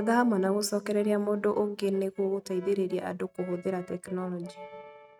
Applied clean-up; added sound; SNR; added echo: neural mask model RNNoise.